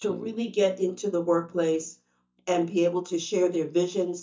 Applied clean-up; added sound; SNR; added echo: neural mask model DeepFilterNet 3.